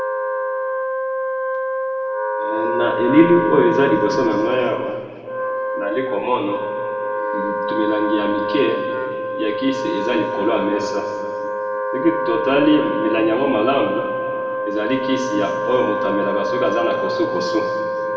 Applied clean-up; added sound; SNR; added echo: none; Wind instrument, woodwind instrument; 1 dB; reverberation time 2.0 s.